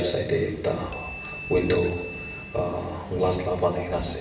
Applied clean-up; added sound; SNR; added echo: none; Glass / Bell; 16 dB; reverberation time 1.0 s.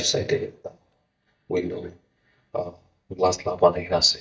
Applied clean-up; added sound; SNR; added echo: neural mask model DeepFilterNet 3.